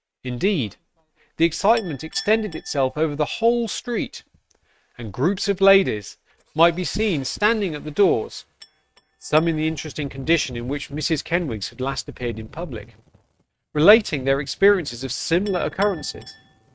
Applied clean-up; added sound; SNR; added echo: neural mask model RNNoise.